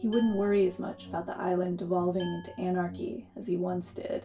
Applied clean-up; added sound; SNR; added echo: none; Glass; 19 dB; reverberation time 0.2 s.